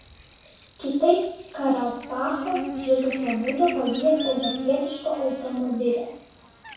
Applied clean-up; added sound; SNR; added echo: none; Buzz; 9 dB; reverberation time 0.7 s.